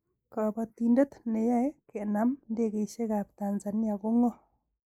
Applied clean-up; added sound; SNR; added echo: neural mask model Resemble Enhance denoiser.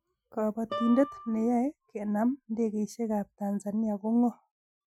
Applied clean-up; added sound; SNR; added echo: classical method Wiener filter.